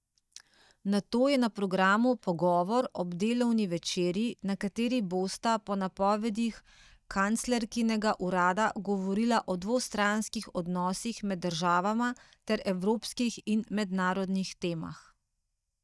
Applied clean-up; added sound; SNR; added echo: neural mask model DeepFilterNet 3.